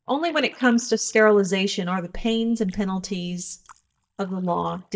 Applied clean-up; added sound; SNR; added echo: neural mask model DeepFilterNet 3.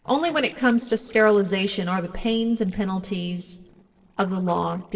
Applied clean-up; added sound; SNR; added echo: neural separator model SepFormer DNS4.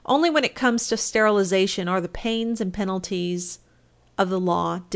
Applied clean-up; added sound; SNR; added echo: none; none; none; none.